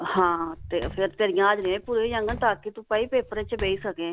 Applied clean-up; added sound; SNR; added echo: none; Walk, footsteps; 15 dB; none.